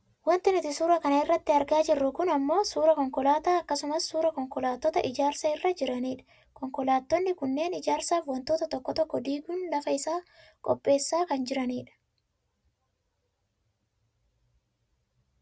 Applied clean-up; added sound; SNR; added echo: none; none; none; none.